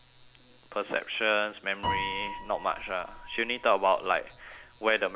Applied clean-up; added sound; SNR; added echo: none; Piano; 10 dB; none.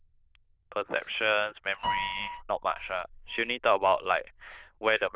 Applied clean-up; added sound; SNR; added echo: neural diffusion model UNIVERSE++.